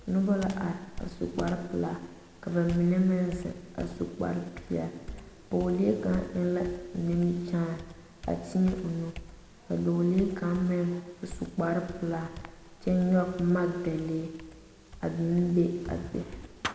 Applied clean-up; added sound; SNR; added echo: none; Computer keyboard; 17 dB; none.